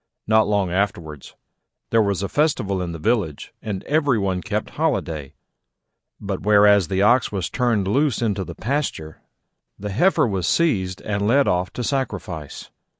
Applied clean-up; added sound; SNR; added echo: none; none; none; none.